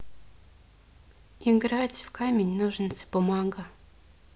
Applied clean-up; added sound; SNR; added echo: none; none; none; none.